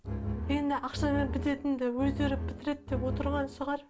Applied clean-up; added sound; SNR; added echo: none; Bowed string instrument; 3 dB; none.